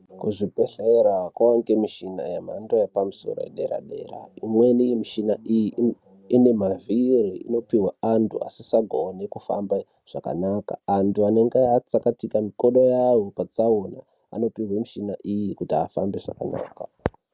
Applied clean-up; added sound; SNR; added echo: none; none; none; none.